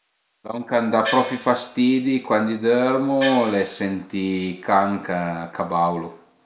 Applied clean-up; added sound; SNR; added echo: none; Gong; 10 dB; none.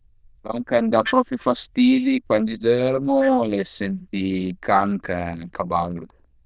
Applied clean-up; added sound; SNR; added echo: neural diffusion model UNIVERSE++.